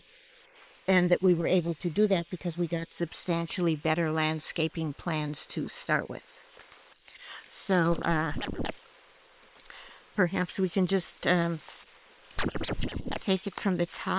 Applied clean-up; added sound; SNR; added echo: neural separator model SepFormer WHAM!.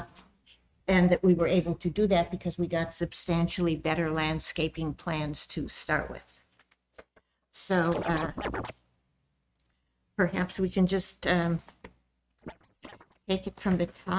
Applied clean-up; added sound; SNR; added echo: neural mask model RNNoise.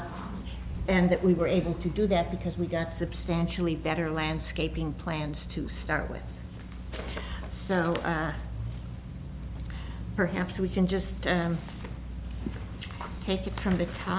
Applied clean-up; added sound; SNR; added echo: none; none; none; none.